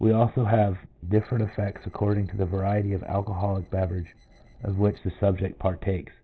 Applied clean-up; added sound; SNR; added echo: neural separator model SepFormer DNS4.